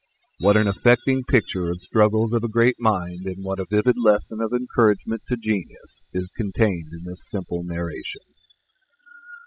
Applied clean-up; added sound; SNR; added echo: classical method spectral subtraction.